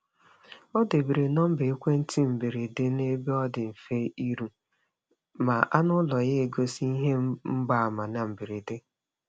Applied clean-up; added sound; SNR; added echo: none; none; none; none.